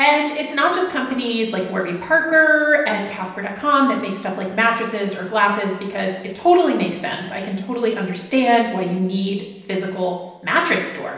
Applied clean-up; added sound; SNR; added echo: none; none; none; reverberation time 0.9 s.